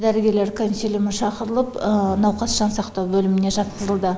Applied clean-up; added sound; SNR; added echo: none; none; none; none.